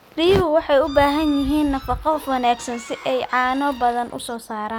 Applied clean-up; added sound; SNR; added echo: none; Bird / Fowl; 20 dB; none.